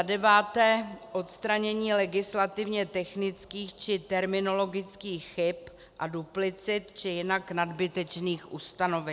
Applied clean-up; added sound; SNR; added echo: none; none; none; none.